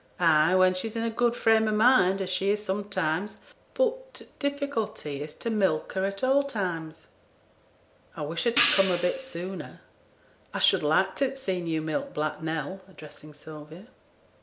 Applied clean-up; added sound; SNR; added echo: none; Hi-hat; 4 dB; none.